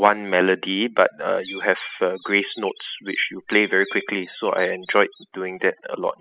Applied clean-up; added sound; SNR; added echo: classical method spectral subtraction.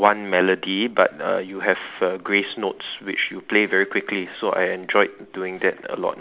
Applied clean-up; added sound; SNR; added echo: none; none; none; none.